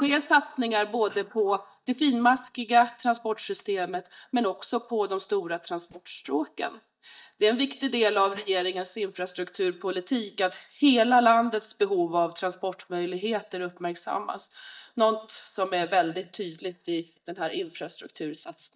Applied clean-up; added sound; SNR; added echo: neural mask model DeepFilterNet 3.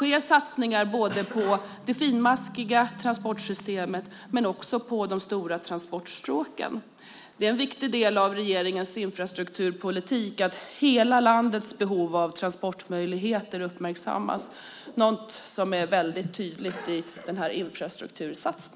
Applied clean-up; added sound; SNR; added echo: none; none; none; none.